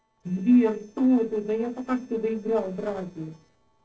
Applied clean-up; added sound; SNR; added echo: neural separator model SepFormer DNS4.